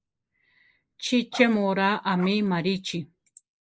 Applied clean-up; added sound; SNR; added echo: neural mask model Resemble Enhance denoiser.